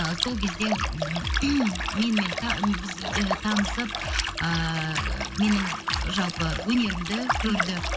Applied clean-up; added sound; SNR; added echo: none; Liquid; 4 dB; reverberation time 0.6 s.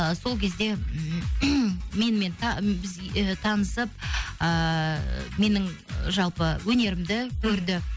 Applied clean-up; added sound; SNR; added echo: none; none; none; none.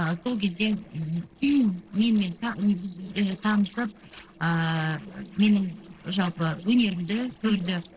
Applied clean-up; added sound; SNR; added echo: neural separator model SepFormer DNS4.